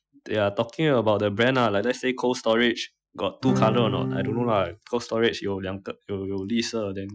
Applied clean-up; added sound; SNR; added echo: classical method Wiener filter.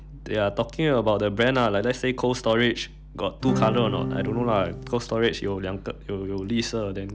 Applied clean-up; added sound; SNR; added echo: none; Acoustic guitar / Strum; 3 dB; none.